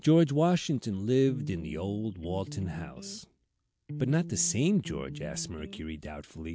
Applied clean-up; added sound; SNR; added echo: none; Electric guitar; 11 dB; none.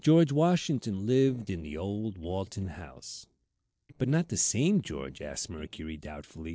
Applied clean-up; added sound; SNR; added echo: neural separator model SepFormer DNS4.